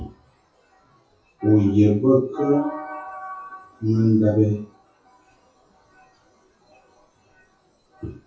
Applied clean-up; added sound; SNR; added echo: classical method WPE with log-MMSE.